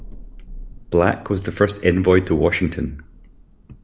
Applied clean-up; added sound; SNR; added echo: none; Thunder; 18 dB; none.